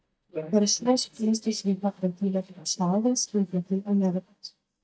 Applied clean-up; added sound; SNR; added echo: neural mask model DeepFilterNet 3.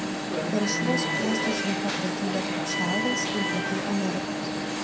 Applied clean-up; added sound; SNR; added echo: none; Alarm; -3 dB; reverberation time 0.2 s.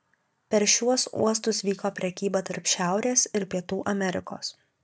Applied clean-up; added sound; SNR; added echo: none; none; none; none.